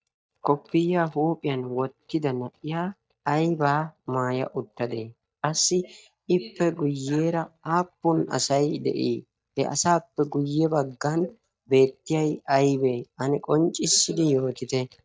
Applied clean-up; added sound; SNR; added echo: neural mask model DeepFilterNet 3.